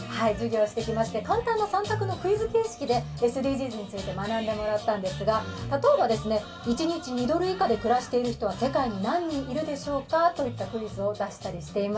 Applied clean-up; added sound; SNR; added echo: none; none; none; reverberation time 0.2 s.